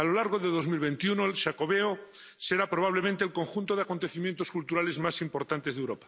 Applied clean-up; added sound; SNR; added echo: none; none; none; none.